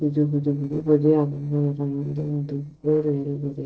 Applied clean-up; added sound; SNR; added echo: neural separator model SepFormer DNS4.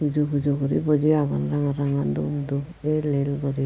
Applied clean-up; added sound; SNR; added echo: none; none; none; none.